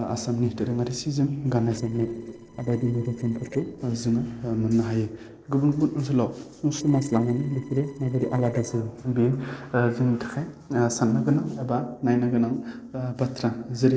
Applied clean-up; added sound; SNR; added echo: neural separator model SepFormer DNS4.